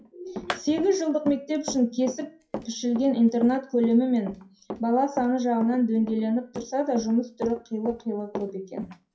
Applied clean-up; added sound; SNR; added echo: classical method WPE with log-MMSE.